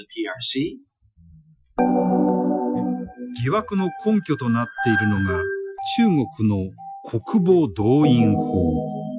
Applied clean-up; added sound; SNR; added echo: classical method Wiener filter.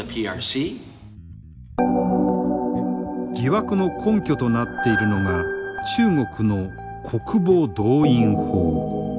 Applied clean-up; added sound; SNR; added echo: none; Bass guitar; 20 dB; none.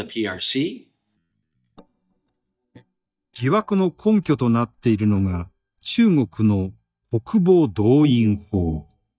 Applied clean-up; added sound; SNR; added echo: neural mask model DeepFilterNet 3.